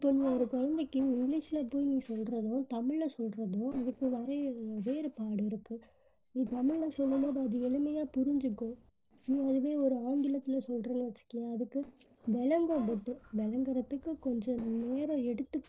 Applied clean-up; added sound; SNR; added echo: neural separator model SepFormer DNS4.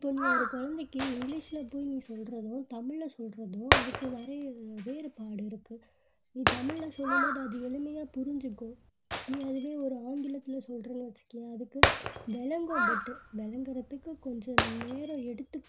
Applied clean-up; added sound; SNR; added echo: none; Crow + Shatter; -2 dB; none.